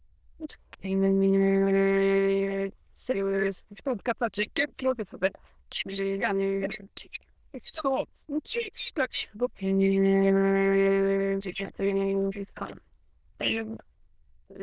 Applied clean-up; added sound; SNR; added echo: neural diffusion model UNIVERSE++.